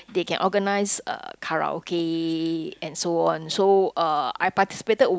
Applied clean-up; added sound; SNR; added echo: none; none; none; none.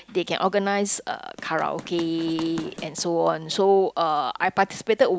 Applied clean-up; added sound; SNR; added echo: none; Run; 16 dB; none.